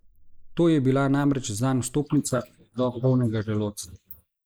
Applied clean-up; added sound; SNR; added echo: neural mask model Resemble Enhance denoiser.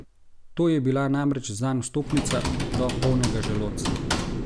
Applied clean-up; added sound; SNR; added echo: none; Typing; 3 dB; none.